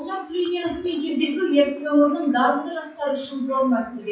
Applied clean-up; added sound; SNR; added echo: classical method WPE with log-MMSE.